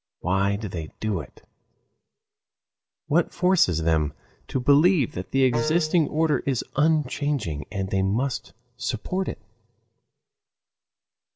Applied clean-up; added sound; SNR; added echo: none; Wind instrument, woodwind instrument; 7 dB; none.